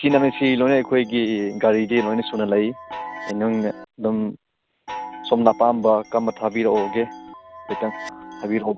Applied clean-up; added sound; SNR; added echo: none; Chime; 14 dB; none.